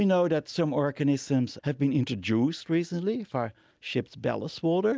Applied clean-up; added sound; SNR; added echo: none; none; none; none.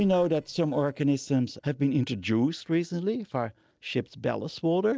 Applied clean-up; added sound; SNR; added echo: neural separator model SepFormer DNS4.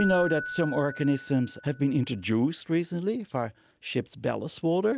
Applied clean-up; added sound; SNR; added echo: none; Keyboard (musical); 13 dB; none.